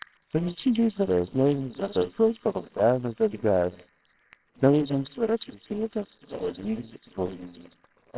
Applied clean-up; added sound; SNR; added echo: neural separator model SepFormer WHAMR!.